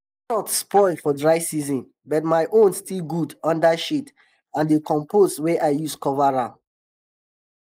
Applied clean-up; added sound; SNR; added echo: neural mask model Resemble Enhance denoiser.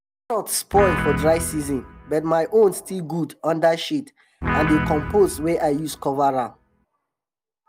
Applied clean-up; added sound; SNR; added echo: none; Guitar; 6 dB; none.